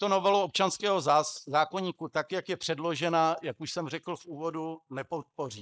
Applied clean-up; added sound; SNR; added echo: neural mask model Resemble Enhance denoiser.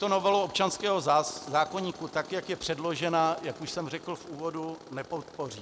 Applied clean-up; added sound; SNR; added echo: none; Tools; 17 dB; none.